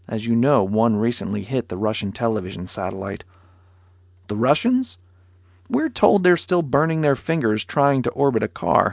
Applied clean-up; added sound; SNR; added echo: none; none; none; none.